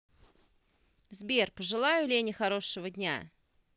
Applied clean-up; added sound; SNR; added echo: none; none; none; none.